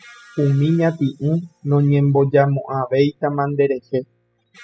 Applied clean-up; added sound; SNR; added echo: classical method spectral subtraction.